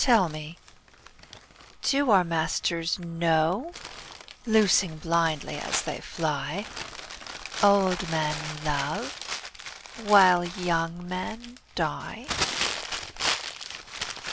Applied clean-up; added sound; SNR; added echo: none; Crumpling, crinkling; 9 dB; none.